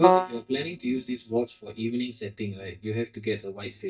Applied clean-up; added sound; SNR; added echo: neural mask model DeepFilterNet 3.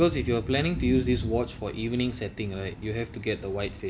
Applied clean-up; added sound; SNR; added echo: none; none; none; none.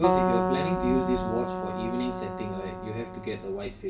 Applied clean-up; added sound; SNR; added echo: none; Keyboard (musical); -1 dB; reverberation time 0.2 s.